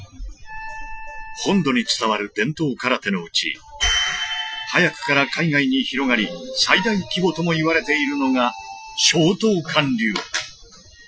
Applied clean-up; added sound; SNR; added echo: classical method Wiener filter.